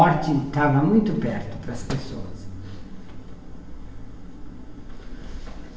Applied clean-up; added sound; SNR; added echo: none; Slam; 19 dB; reverberation time 0.9 s.